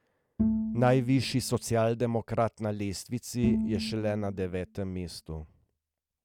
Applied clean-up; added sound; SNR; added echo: none; Bowed string instrument; 4 dB; none.